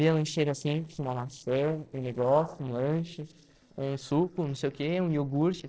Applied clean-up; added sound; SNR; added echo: neural separator model SepFormer DNS4.